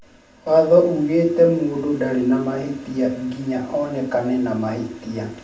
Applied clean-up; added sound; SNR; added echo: none; none; none; reverberation time 0.4 s.